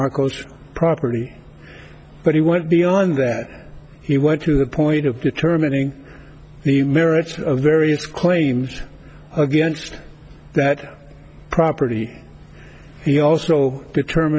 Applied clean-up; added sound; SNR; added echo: none; none; none; none.